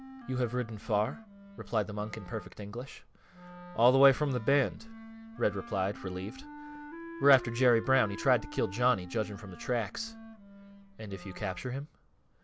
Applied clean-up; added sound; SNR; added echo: none; Wind instrument, woodwind instrument; 16 dB; none.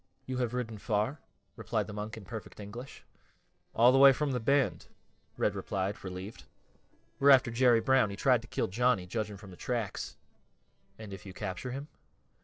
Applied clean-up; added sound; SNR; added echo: neural separator model SepFormer DNS4.